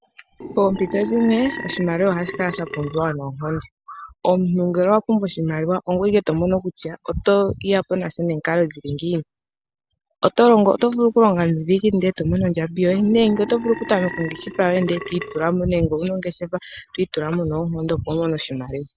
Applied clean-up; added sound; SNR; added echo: none; Burping, eructation; 12 dB; none.